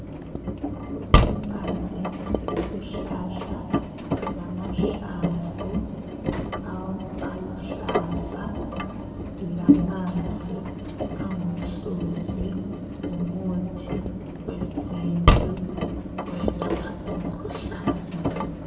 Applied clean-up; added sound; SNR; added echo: none; Engine; -5 dB; reverberation time 2.4 s.